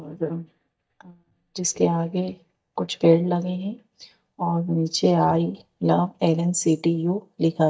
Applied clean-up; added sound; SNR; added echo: neural mask model DeepFilterNet 3.